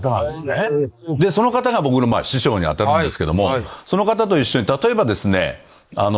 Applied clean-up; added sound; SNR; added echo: neural mask model Resemble Enhance denoiser.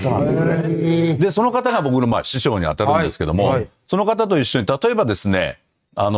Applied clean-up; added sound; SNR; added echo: neural mask model RNNoise.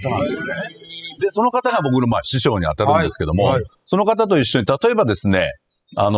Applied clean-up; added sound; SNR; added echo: classical method spectral subtraction.